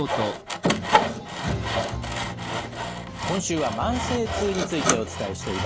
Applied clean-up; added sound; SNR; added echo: none; Sawing; -1 dB; none.